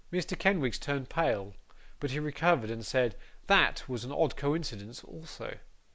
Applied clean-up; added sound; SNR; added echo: none; none; none; none.